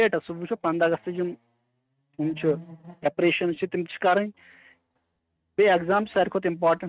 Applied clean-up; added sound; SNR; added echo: neural mask model RNNoise.